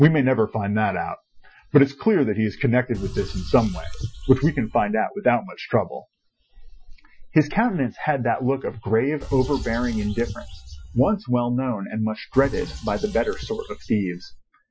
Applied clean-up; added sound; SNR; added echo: classical method Wiener filter.